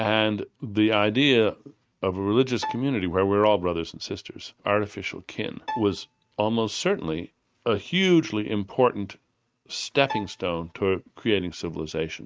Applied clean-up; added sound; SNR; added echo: neural mask model RNNoise.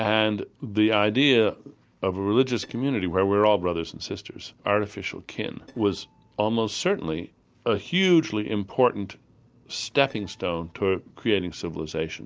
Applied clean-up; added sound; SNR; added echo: neural separator model SepFormer DNS4.